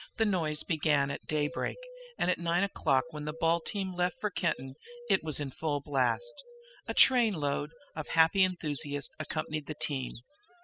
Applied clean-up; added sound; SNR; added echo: classical method spectral subtraction.